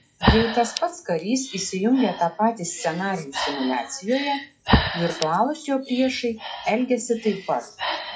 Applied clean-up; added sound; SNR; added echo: classical method WPE with log-MMSE.